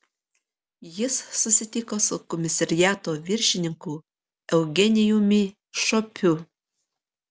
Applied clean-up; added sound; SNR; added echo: none; none; none; none.